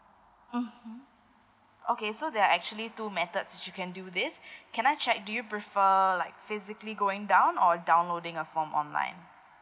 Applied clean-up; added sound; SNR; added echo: none; none; none; none.